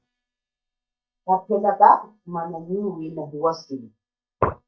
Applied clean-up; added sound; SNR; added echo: neural mask model DeepFilterNet 3.